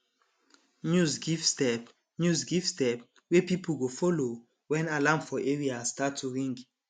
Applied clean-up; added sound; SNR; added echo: none; none; none; none.